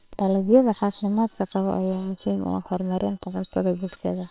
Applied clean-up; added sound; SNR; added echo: neural separator model SepFormer WHAMR!.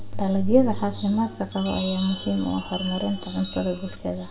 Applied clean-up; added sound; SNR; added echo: none; Chime; 15 dB; reverberation time 0.5 s.